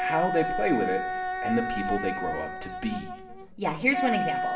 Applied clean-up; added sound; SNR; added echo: none; Wind instrument, woodwind instrument; 1 dB; reverberation time 0.9 s.